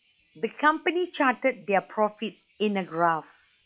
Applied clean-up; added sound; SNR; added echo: classical method log-MMSE.